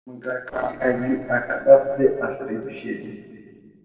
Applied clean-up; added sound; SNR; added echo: neural separator model SepFormer DNS4.